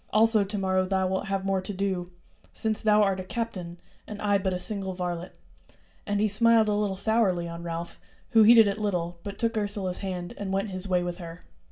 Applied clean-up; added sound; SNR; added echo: none; none; none; reverberation time 0.3 s.